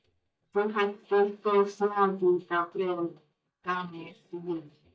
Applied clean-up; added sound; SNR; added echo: neural mask model DeepFilterNet 3.